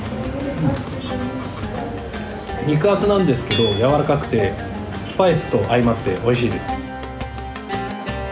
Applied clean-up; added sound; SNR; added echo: none; Hammer / Chink, clink; 18 dB; none.